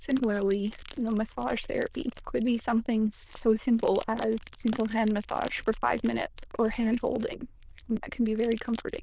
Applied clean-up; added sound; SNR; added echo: neural diffusion model UNIVERSE++.